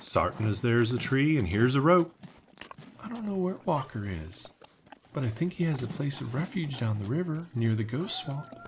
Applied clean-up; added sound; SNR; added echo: none; Livestock, farm animals, working animals; 18 dB; none.